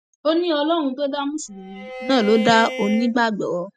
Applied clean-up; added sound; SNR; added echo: classical method spectral subtraction.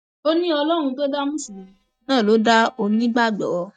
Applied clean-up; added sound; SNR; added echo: neural mask model DeepFilterNet 3.